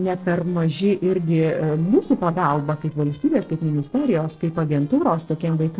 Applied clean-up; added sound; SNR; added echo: neural separator model SepFormer DNS4.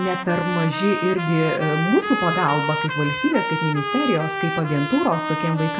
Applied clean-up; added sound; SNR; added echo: none; Trumpet; 4 dB; reverberation time 0.8 s.